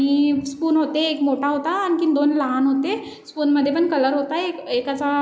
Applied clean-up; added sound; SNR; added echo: none; none; none; reverberation time 0.4 s.